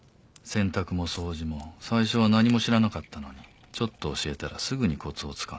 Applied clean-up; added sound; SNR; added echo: none; none; none; none.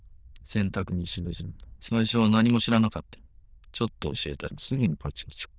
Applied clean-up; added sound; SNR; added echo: neural diffusion model UNIVERSE++.